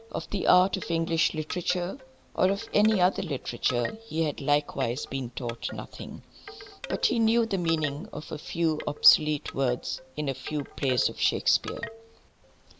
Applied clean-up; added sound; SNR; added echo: none; Wind chime / Wood; 16 dB; none.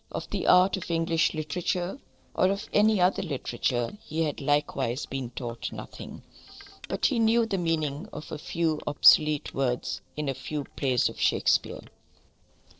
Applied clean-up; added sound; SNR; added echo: neural separator model SepFormer DNS4.